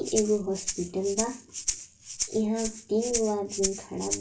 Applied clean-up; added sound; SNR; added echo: none; Rattle (instrument); 5 dB; reverberation time 0.2 s.